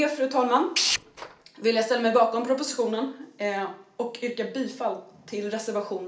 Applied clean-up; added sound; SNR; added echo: none; Tools; 1 dB; reverberation time 0.4 s.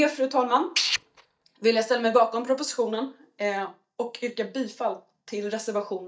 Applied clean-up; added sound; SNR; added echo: neural mask model DeepFilterNet 3.